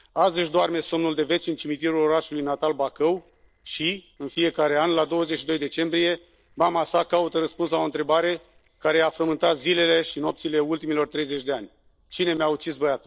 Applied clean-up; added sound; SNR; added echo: neural separator model SepFormer DNS4.